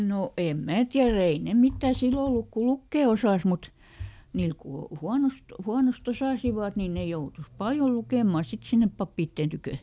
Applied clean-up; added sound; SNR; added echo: none; none; none; none.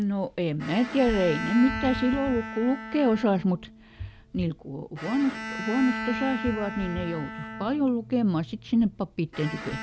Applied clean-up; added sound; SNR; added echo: none; Bowed string instrument; 10 dB; none.